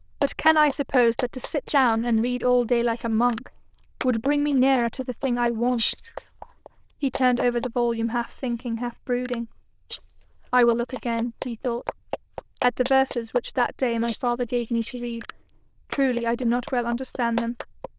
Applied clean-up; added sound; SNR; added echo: neural diffusion model UNIVERSE++.